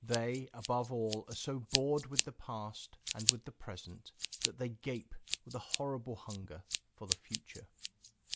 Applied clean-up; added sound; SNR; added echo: none; Scissors; 1 dB; none.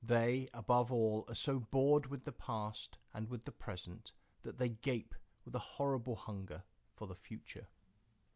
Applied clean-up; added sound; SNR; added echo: none; none; none; none.